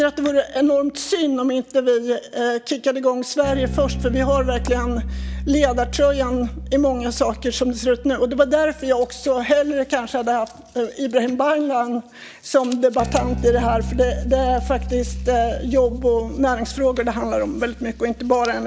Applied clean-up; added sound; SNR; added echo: none; Bass guitar; 10 dB; none.